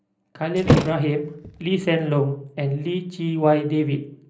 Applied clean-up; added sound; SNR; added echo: none; Thump, thud; 1 dB; reverberation time 0.5 s.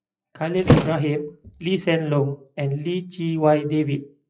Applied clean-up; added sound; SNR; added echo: classical method WPE with log-MMSE.